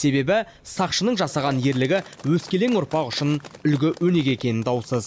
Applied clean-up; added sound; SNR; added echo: none; none; none; none.